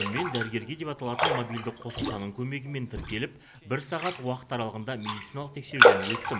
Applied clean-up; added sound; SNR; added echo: none; Raindrop; -4 dB; none.